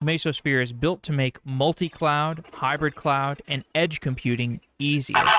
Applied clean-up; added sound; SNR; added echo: neural mask model RNNoise.